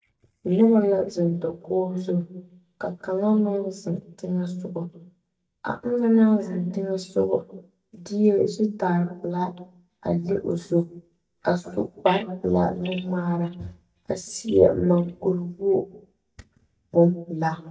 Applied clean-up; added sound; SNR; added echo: neural mask model DeepFilterNet 3.